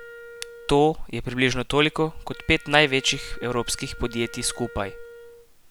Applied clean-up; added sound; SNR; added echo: none; Wind instrument, woodwind instrument; 20 dB; none.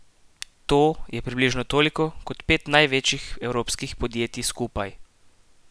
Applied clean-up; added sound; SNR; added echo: none; none; none; none.